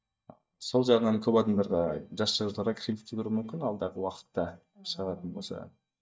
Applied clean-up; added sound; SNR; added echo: neural mask model DeepFilterNet 3.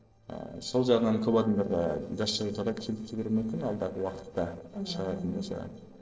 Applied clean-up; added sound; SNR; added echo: neural separator model SepFormer DNS4.